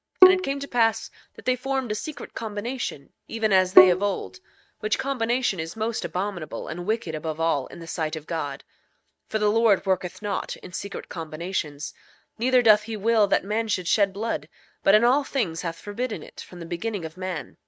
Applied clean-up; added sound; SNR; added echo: neural mask model RNNoise.